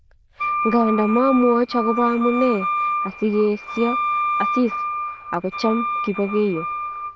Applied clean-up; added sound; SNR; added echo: neural diffusion model UNIVERSE++.